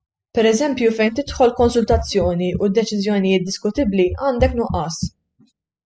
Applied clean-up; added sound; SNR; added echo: classical method spectral subtraction.